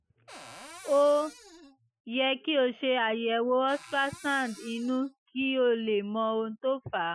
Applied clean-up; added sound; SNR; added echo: classical method Wiener filter.